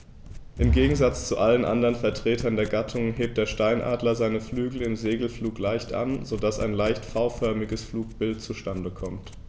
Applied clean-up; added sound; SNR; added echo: none; Domestic sounds, home sounds; 15 dB; none.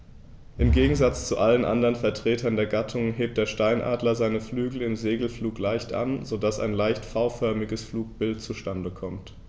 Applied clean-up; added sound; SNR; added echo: none; none; none; none.